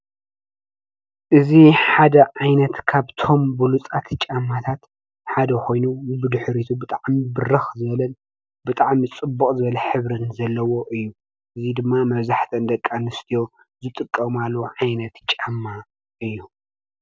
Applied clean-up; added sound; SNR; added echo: none; none; none; none.